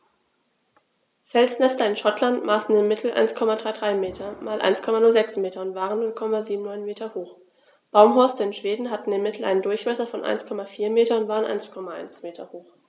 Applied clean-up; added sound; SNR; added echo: none; none; none; none.